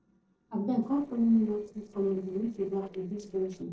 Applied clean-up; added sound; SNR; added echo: neural separator model SepFormer DNS4.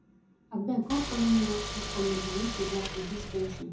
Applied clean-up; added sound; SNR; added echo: none; Car; 5 dB; reverberation time 0.5 s.